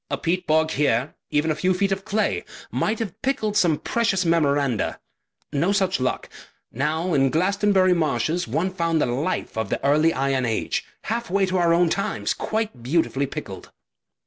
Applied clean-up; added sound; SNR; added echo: none; none; none; none.